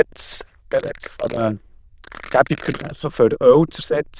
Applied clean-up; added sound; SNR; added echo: neural diffusion model UNIVERSE++.